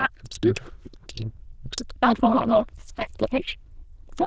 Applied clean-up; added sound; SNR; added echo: neural diffusion model UNIVERSE++.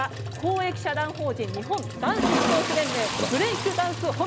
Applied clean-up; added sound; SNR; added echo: none; Toilet flush; 3 dB; none.